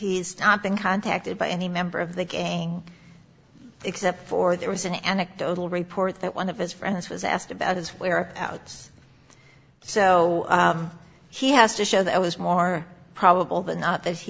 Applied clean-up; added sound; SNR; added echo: none; none; none; none.